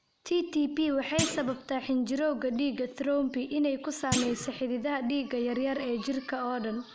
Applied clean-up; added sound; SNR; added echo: none; Thump, thud; 7 dB; none.